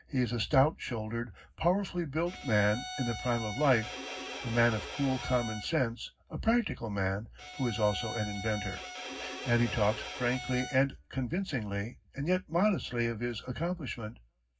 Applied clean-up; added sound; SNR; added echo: none; Bowed string instrument; 10 dB; reverberation time 0.4 s.